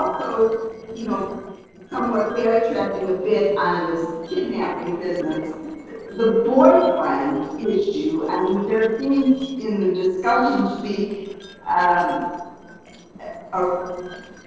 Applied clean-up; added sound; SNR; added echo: neural separator model SepFormer DNS4.